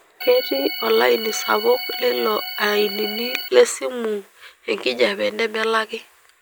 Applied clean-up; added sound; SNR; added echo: none; Organ; 7 dB; none.